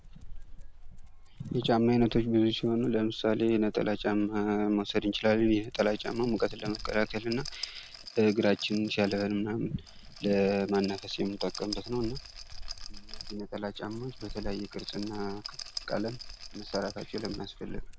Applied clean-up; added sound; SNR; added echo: none; Rattle + Dog; 12 dB; none.